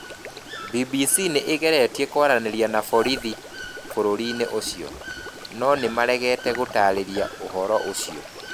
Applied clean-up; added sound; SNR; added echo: none; Water / Bird + Stream; 13 dB; none.